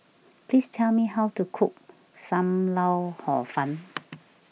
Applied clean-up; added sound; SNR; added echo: none; none; none; none.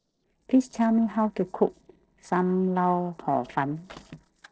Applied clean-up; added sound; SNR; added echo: neural separator model SepFormer DNS4.